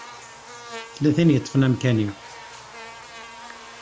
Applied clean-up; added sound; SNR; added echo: none; Buzz; 16 dB; none.